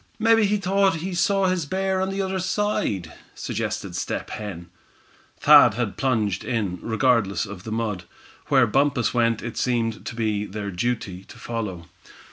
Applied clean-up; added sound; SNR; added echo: none; none; none; none.